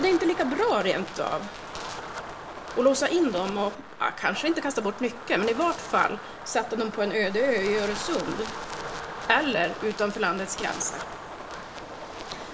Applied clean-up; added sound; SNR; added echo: none; Wind; 10 dB; reverberation time 0.5 s.